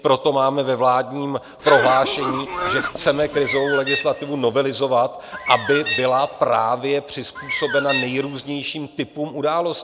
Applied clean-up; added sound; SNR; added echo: none; Cough + Bird; 4 dB; none.